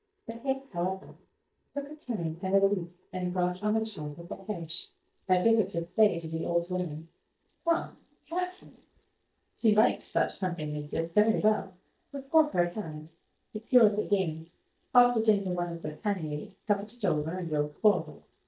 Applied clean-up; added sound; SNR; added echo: neural mask model DeepFilterNet 3.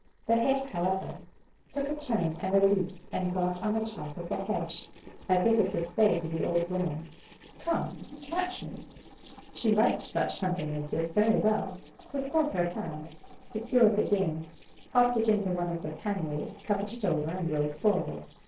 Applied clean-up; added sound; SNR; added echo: neural separator model SepFormer DNS4.